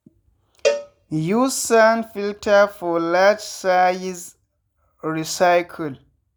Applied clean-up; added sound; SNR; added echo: none; Cowbell; 8 dB; none.